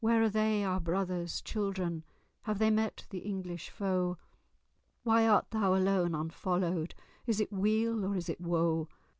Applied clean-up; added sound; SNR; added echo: none; none; none; none.